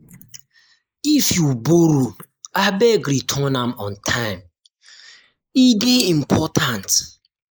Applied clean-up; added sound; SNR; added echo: neural mask model Resemble Enhance denoiser.